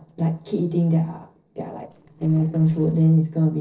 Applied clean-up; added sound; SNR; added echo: neural separator model SepFormer DNS4.